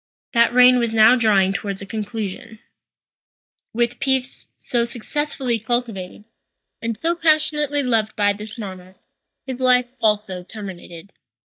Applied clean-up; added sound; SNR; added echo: neural mask model DeepFilterNet 3.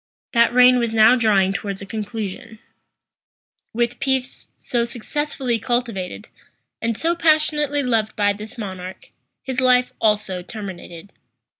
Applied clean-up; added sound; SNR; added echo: none; none; none; none.